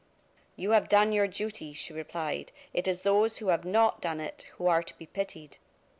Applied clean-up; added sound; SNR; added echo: none; none; none; none.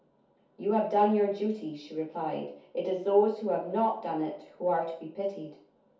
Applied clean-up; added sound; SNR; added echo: none; none; none; reverberation time 0.5 s.